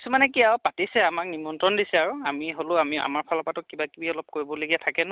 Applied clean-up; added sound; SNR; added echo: none; none; none; none.